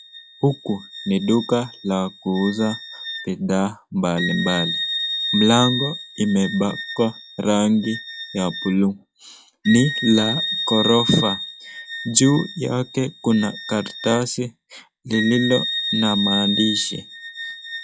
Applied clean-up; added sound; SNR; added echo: classical method log-MMSE.